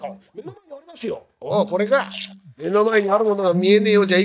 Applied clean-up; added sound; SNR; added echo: neural mask model DeepFilterNet 3.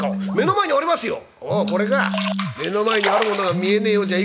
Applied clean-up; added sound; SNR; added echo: none; Splash, splatter + Telephone; 4 dB; none.